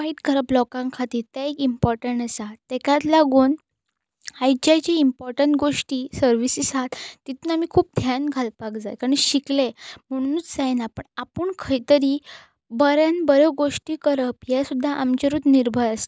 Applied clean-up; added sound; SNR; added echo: none; none; none; none.